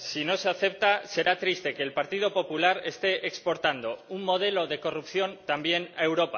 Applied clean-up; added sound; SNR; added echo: none; none; none; none.